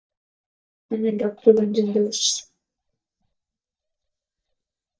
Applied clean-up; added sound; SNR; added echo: neural mask model DeepFilterNet 3.